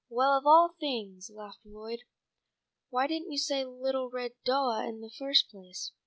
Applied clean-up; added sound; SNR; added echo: none; none; none; none.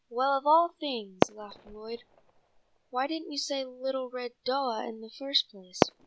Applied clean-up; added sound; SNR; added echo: none; Fireworks; 5 dB; none.